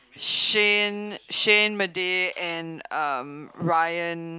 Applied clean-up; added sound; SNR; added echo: none; none; none; none.